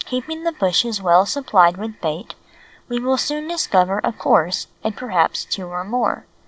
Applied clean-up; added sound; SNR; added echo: none; none; none; none.